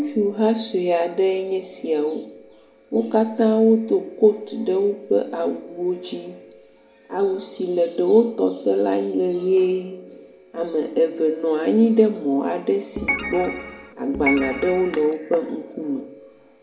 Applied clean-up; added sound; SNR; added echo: none; Organ; 7 dB; reverberation time 0.6 s.